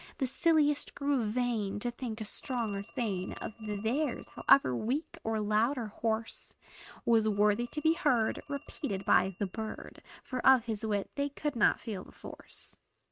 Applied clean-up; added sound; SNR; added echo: neural mask model RNNoise.